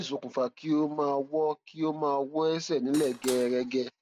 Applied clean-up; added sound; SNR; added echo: none; Cutlery, silverware / Dishes, pots, and pans; 12 dB; none.